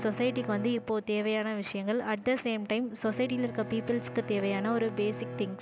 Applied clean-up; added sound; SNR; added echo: none; Bowed string instrument; 12 dB; none.